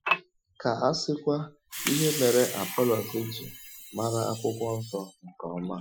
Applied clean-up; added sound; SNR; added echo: classical method Wiener filter.